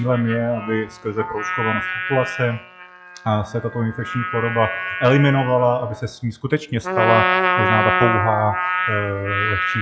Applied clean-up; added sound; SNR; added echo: classical method log-MMSE.